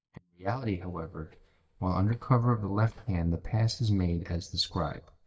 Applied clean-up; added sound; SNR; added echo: neural mask model DeepFilterNet 3.